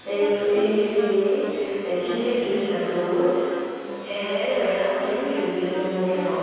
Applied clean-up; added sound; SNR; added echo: none; Wind instrument, woodwind instrument; 16 dB; reverberation time 2.2 s.